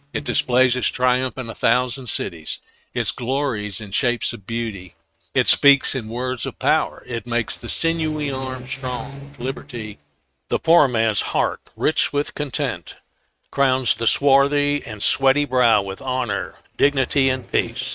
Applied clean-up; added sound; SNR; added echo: neural mask model RNNoise.